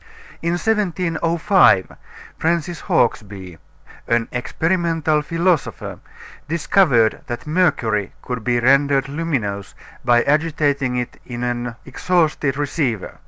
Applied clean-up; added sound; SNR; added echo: none; none; none; none.